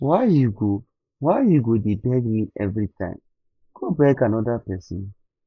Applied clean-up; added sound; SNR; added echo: neural mask model Resemble Enhance denoiser.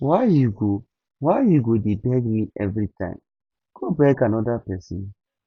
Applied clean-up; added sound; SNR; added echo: none; none; none; none.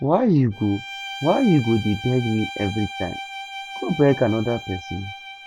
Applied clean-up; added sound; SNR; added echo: none; Bowed string instrument; 12 dB; none.